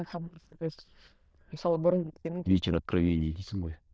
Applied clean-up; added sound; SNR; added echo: neural diffusion model UNIVERSE++.